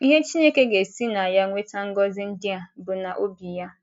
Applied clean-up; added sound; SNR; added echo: none; none; none; none.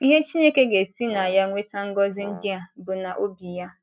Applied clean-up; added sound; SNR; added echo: neural mask model RNNoise.